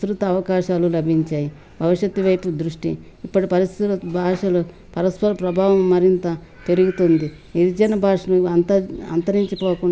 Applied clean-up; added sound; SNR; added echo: none; none; none; none.